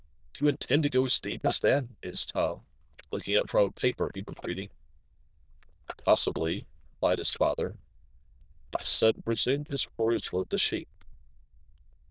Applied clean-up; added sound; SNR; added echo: neural diffusion model UNIVERSE++.